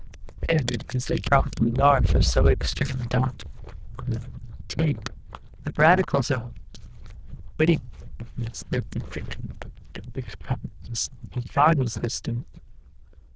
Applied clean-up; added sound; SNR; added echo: neural diffusion model UNIVERSE++.